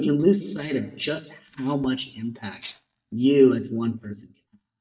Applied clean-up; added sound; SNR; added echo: neural mask model DeepFilterNet 3.